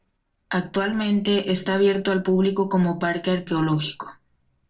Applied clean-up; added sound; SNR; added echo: neural separator model SepFormer DNS4.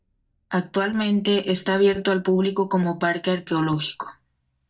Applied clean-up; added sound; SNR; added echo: neural mask model DeepFilterNet 3.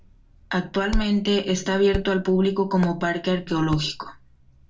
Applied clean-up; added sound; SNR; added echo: none; Hands; 10 dB; reverberation time 0.2 s.